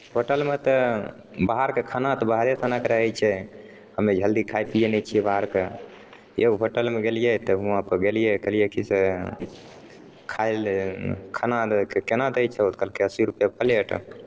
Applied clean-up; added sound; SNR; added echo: neural separator model SepFormer DNS4.